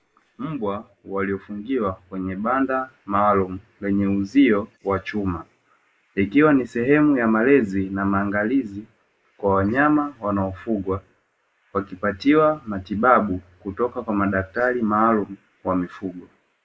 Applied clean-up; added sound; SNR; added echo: neural mask model Resemble Enhance denoiser.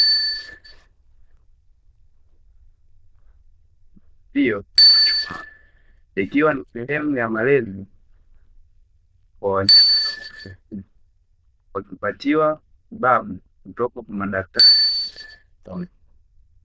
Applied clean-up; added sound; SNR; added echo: neural diffusion model UNIVERSE++.